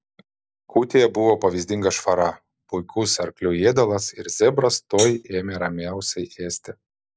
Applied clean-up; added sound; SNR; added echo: none; Hi-hat; 5 dB; none.